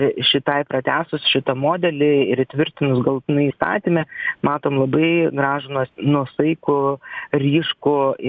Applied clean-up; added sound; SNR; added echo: none; none; none; none.